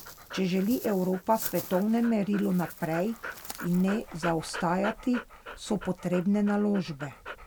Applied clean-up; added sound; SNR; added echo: none; Dog; 13 dB; none.